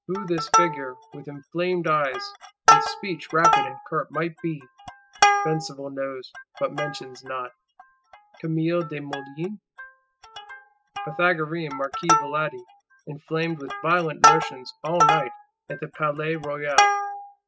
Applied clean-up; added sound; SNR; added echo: classical method spectral subtraction.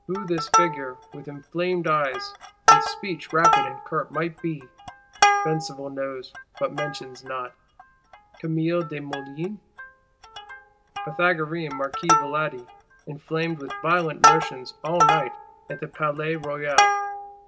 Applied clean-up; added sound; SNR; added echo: none; Plucked string instrument; -2 dB; none.